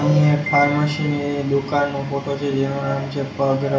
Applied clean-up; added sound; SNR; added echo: none; Piano; 11 dB; reverberation time 0.5 s.